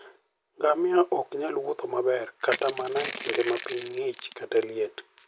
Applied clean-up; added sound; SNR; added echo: none; Crushing; 8 dB; none.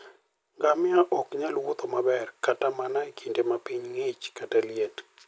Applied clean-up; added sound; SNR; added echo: none; none; none; none.